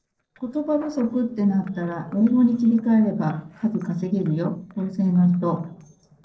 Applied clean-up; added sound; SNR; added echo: neural separator model SepFormer DNS4.